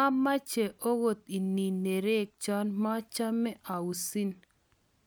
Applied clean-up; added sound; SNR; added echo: none; none; none; none.